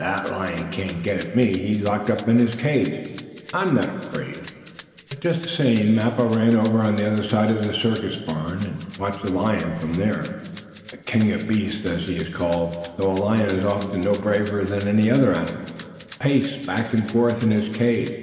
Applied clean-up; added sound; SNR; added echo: none; Rattle (instrument); 16 dB; reverberation time 2.1 s.